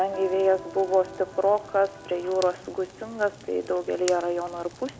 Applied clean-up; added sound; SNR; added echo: none; Fire + Electric guitar; 17 dB; none.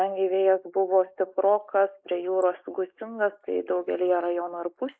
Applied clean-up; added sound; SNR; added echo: neural mask model Resemble Enhance denoiser.